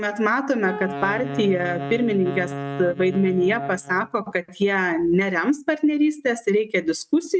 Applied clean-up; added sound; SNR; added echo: neural mask model RNNoise.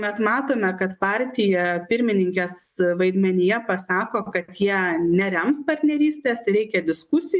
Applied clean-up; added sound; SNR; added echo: neural mask model Resemble Enhance denoiser.